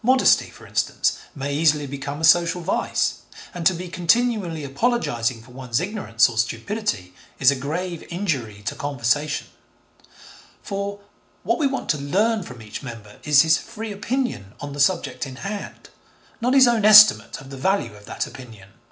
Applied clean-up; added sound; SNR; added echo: none; none; none; none.